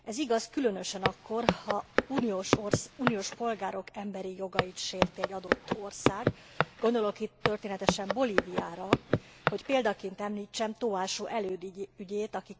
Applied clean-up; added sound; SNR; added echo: none; Walk, footsteps; -2 dB; none.